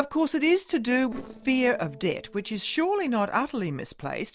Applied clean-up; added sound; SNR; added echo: neural separator model SepFormer DNS4.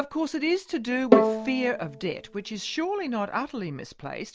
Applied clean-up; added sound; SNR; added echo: none; Bowed string instrument; -2 dB; none.